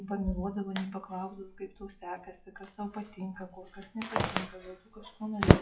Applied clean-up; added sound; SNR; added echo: classical method WPE with log-MMSE.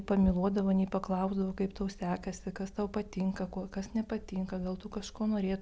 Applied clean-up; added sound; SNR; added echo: none; none; none; none.